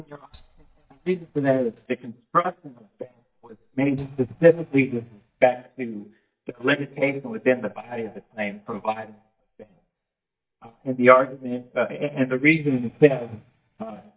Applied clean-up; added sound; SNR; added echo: neural mask model DeepFilterNet 3.